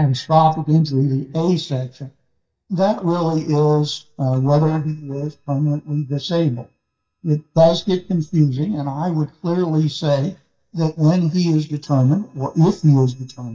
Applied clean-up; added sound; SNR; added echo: neural mask model DeepFilterNet 3.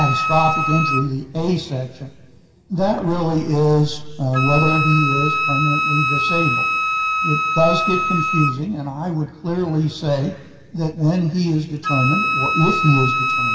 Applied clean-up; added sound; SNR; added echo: none; Wind instrument, woodwind instrument; 2 dB; reverberation time 2.0 s.